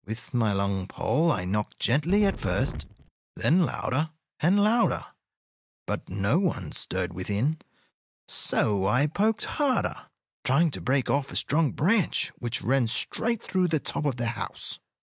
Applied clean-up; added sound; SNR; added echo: neural mask model DeepFilterNet 3.